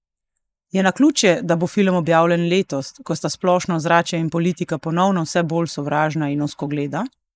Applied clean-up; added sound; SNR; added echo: neural mask model Resemble Enhance denoiser.